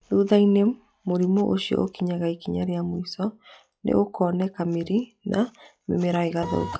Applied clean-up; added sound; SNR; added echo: classical method log-MMSE.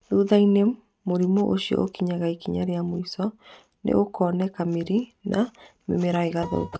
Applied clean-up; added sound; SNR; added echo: neural mask model RNNoise.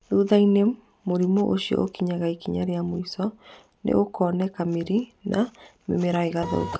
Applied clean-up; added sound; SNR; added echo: none; Printer; 7 dB; none.